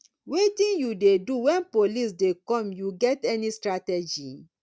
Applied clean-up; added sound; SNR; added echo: none; none; none; none.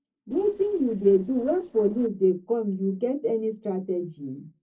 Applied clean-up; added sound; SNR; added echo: neural separator model SepFormer DNS4.